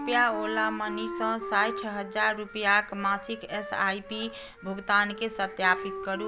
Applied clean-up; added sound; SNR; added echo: none; Wind instrument, woodwind instrument; 10 dB; none.